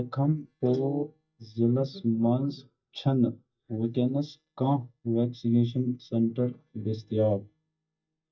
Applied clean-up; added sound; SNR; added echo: neural mask model DeepFilterNet 3.